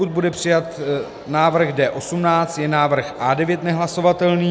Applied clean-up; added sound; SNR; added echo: none; none; none; none.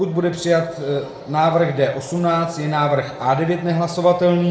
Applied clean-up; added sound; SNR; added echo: none; none; none; reverberation time 0.5 s.